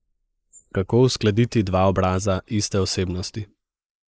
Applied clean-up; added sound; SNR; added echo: neural mask model Resemble Enhance denoiser.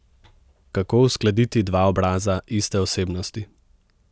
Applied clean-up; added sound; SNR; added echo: none; none; none; none.